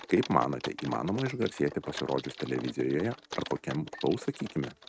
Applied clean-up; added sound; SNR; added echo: neural mask model RNNoise.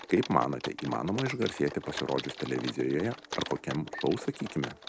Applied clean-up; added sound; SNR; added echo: none; Typing; 10 dB; none.